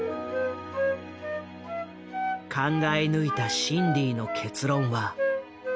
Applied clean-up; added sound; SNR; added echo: none; Wind instrument, woodwind instrument; 4 dB; none.